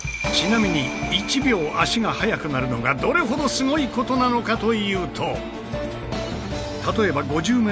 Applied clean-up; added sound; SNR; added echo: none; none; none; none.